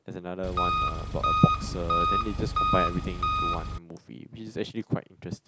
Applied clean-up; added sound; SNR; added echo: none; Engine; -4 dB; none.